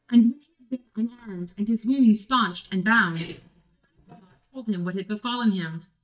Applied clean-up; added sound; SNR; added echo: neural mask model DeepFilterNet 3.